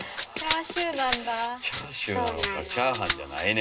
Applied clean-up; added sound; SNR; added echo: none; Rattle (instrument); -1 dB; reverberation time 0.2 s.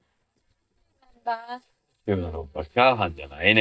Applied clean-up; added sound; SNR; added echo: neural mask model DeepFilterNet 3.